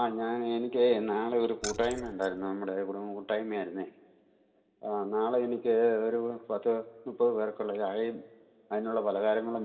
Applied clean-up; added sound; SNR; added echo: none; Keys jangling; 12 dB; reverberation time 1.8 s.